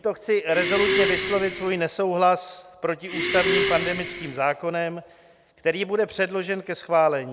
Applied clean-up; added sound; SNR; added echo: none; Breathing; 3 dB; none.